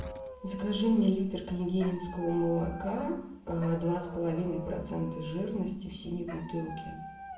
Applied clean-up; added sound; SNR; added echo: none; Dog; 13 dB; reverberation time 0.6 s.